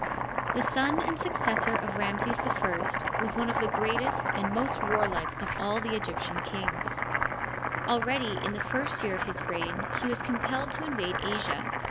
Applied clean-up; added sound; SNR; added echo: none; Boiling; -2 dB; none.